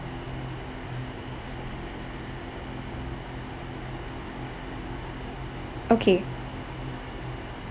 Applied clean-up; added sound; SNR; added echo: none; none; none; none.